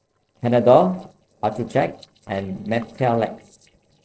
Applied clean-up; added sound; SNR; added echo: neural separator model SepFormer DNS4.